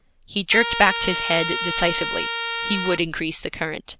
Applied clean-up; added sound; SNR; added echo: none; Trumpet; 3 dB; none.